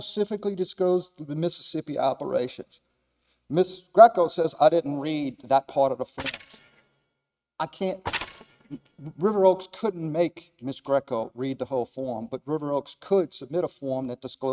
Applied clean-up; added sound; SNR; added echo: neural mask model RNNoise.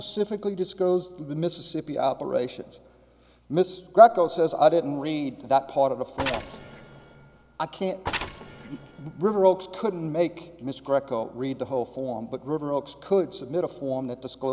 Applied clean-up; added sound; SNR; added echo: none; Mechanisms; 11 dB; none.